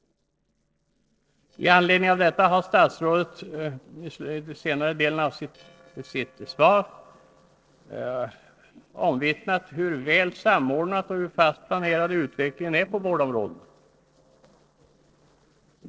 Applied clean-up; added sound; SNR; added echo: neural separator model SepFormer DNS4.